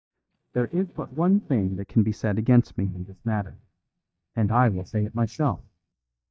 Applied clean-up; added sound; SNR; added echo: neural mask model DeepFilterNet 3.